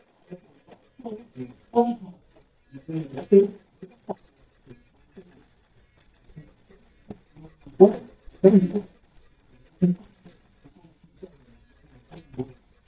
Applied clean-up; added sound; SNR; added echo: neural mask model DeepFilterNet 3.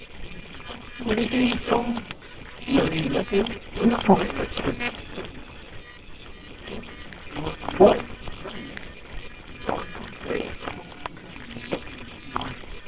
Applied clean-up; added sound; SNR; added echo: neural separator model SepFormer WHAMR!.